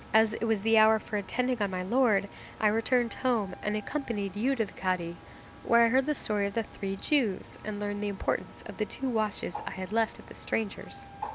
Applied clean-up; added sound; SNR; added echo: none; Bird + Wind instrument, woodwind instrument; 17 dB; none.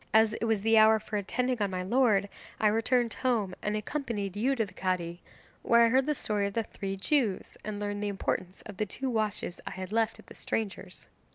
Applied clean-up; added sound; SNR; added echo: none; none; none; none.